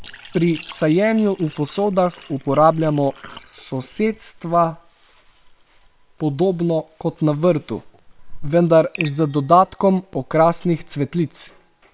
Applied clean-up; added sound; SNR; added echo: neural separator model SepFormer WHAM!.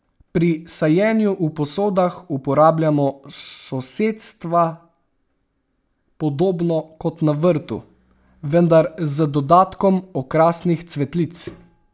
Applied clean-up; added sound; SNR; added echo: none; none; none; none.